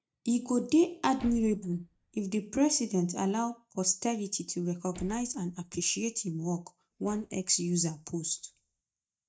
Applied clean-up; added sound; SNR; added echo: neural mask model DeepFilterNet 3.